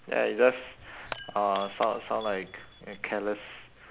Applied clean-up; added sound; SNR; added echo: none; Shatter / Crushing; 17 dB; none.